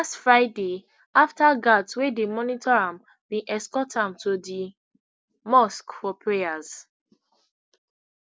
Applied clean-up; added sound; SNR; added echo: none; none; none; none.